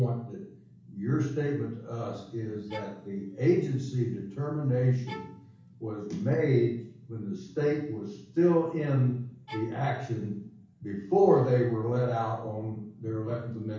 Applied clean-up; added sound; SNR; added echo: none; Bowed string instrument; 18 dB; reverberation time 0.7 s.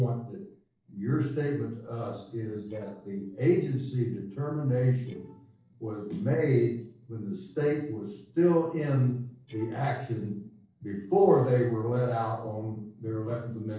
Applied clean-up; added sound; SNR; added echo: neural separator model SepFormer DNS4.